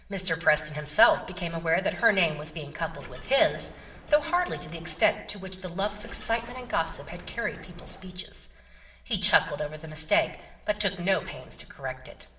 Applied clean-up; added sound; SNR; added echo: none; Coin (dropping); 18 dB; reverberation time 0.9 s.